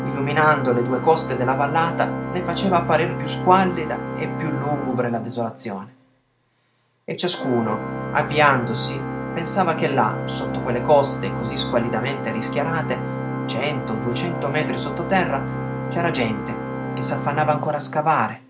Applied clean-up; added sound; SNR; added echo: none; Organ; 4 dB; none.